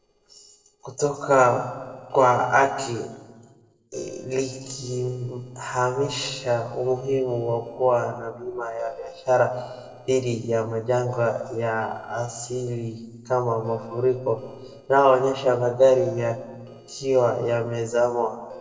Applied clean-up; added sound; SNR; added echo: neural separator model SepFormer DNS4.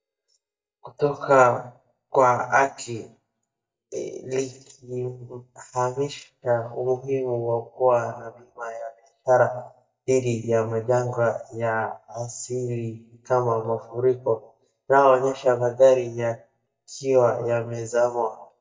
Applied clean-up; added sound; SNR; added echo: neural mask model DeepFilterNet 3.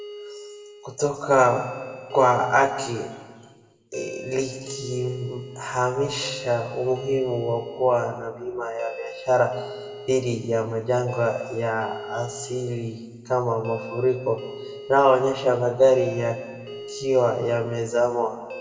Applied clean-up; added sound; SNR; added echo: none; Doorbell; 15 dB; reverberation time 1.3 s.